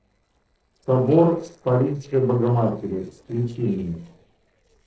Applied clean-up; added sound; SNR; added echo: neural separator model SepFormer DNS4.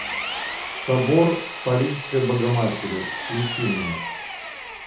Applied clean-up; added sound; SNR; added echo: none; Engine; 4 dB; reverberation time 0.5 s.